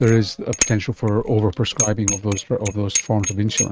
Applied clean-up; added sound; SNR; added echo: neural mask model RNNoise.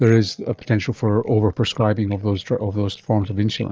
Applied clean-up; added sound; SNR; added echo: neural mask model DeepFilterNet 3.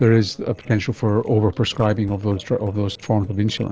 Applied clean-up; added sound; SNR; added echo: neural separator model SepFormer DNS4.